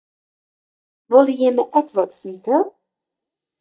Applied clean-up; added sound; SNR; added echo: neural mask model DeepFilterNet 3.